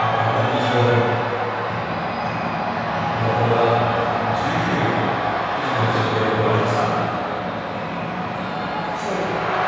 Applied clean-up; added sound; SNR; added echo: none; none; none; reverberation time 2.2 s.